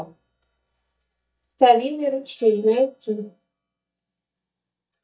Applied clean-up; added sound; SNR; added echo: neural mask model DeepFilterNet 3.